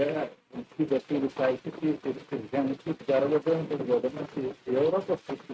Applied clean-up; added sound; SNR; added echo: neural mask model RNNoise.